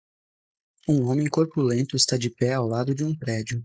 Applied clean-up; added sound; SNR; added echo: neural mask model Resemble Enhance denoiser.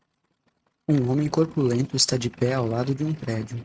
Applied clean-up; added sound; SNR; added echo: neural mask model RNNoise.